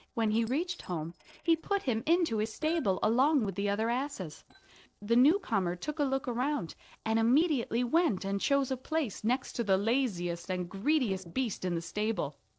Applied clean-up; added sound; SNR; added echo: neural separator model SepFormer DNS4.